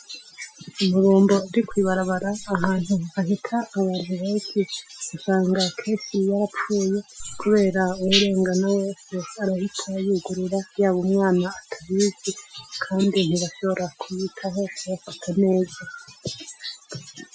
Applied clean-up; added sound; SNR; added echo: classical method Wiener filter.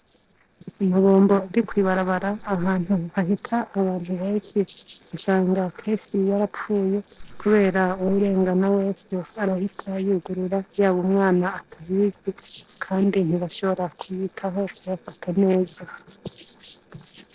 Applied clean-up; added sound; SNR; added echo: neural separator model SepFormer DNS4.